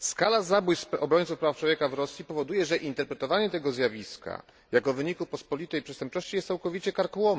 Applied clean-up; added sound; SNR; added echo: none; none; none; none.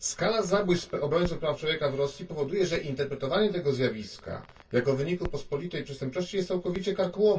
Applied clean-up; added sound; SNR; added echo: none; Crackle; 17 dB; reverberation time 0.1 s.